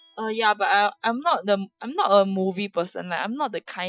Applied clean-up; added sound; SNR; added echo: classical method Wiener filter.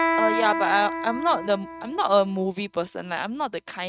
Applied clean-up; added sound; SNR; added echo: neural mask model RNNoise.